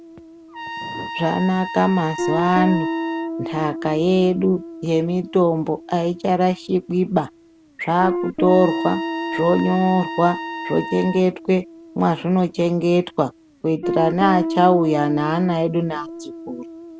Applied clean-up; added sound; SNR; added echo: none; Trumpet + Guitar; 8 dB; none.